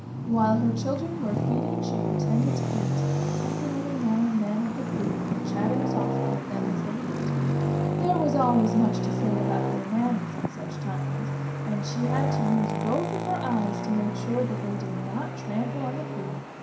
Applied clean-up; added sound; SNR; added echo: none; Traffic noise, roadway noise; -1 dB; reverberation time 0.5 s.